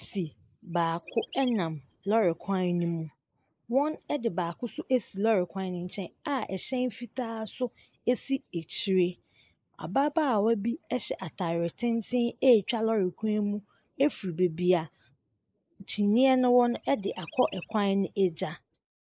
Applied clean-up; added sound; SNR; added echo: neural mask model Resemble Enhance denoiser.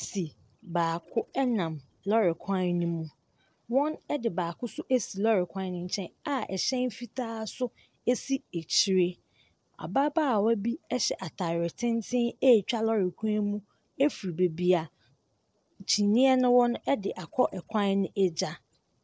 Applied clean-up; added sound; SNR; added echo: neural separator model SepFormer DNS4.